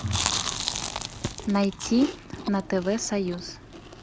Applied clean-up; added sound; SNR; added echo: none; Chewing, mastication; 4 dB; none.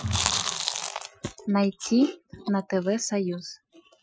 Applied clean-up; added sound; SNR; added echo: classical method Wiener filter.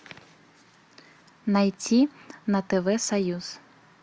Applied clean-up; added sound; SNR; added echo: none; none; none; none.